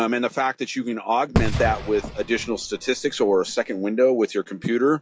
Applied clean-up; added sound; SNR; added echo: classical method log-MMSE.